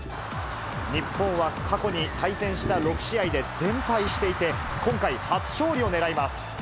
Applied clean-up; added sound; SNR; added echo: none; Thunder; 11 dB; none.